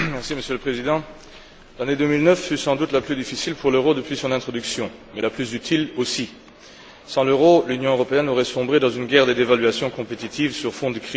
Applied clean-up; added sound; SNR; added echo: none; none; none; none.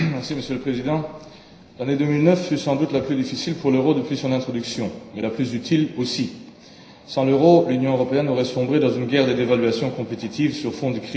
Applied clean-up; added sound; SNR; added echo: none; none; none; reverberation time 0.9 s.